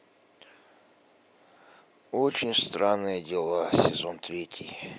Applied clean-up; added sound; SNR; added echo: none; none; none; none.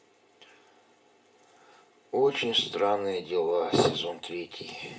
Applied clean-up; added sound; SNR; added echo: none; none; none; reverberation time 0.4 s.